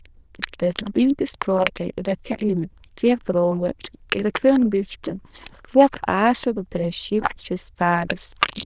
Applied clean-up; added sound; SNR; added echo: neural diffusion model UNIVERSE++.